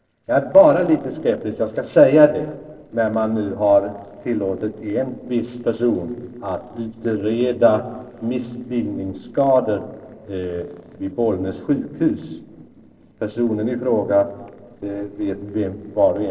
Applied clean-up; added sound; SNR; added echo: neural separator model SepFormer DNS4.